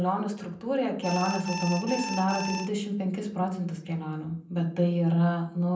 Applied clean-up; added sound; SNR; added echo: none; Alarm; 7 dB; reverberation time 0.6 s.